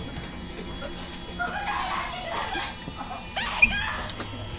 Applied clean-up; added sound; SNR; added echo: none; Sink (filling or washing) / Water; -1 dB; none.